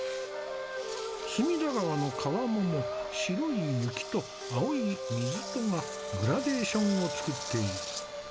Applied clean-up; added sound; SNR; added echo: none; Engine; 12 dB; none.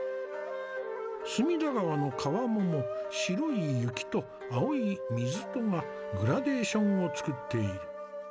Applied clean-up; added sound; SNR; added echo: none; none; none; none.